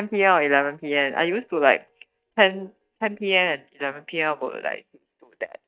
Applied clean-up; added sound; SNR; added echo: neural mask model DeepFilterNet 3.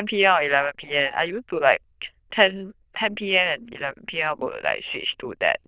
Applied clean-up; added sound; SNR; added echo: neural diffusion model UNIVERSE++.